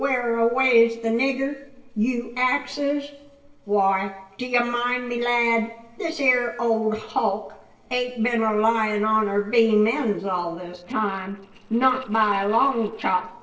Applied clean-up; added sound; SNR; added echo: neural separator model SepFormer DNS4.